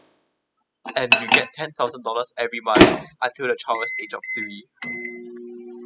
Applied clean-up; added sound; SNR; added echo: classical method spectral subtraction.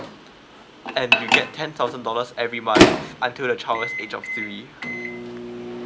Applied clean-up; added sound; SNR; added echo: none; Microwave oven; -4 dB; none.